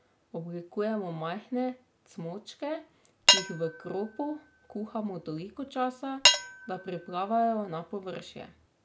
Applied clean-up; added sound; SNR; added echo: none; Cutlery, silverware / Dishes, pots, and pans; -4 dB; none.